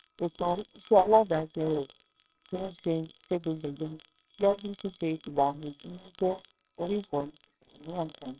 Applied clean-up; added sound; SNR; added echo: neural separator model SepFormer WHAMR!.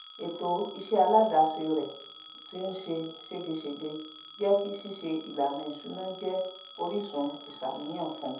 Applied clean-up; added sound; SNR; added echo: none; Telephone; 17 dB; reverberation time 0.6 s.